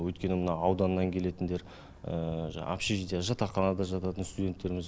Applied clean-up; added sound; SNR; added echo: none; none; none; none.